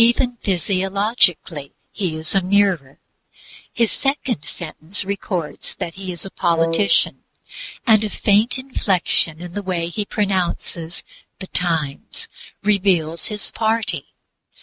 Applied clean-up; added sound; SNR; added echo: neural mask model RNNoise.